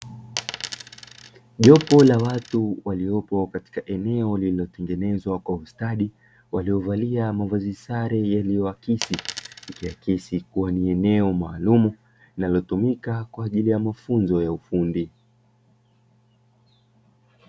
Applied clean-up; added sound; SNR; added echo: none; Coin (dropping); 12 dB; none.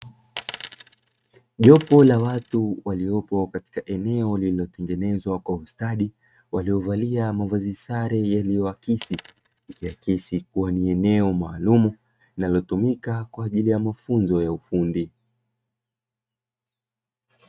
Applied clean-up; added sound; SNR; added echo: neural mask model RNNoise.